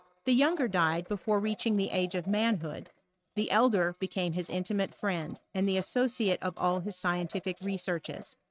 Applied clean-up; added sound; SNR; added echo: neural mask model RNNoise.